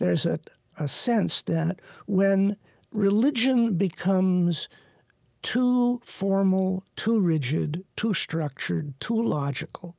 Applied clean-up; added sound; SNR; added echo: none; none; none; none.